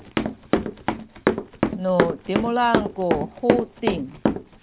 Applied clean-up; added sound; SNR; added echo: none; Run; -2 dB; none.